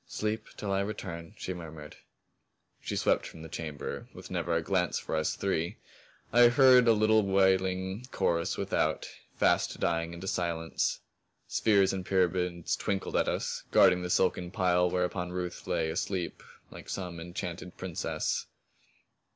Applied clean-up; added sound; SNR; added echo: none; none; none; none.